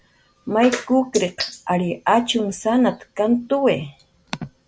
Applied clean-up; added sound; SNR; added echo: none; none; none; none.